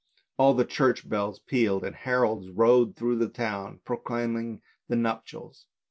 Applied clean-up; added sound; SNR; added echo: none; none; none; none.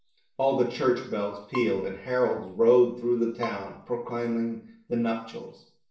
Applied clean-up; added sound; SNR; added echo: none; Bowed string instrument; 19 dB; reverberation time 0.6 s.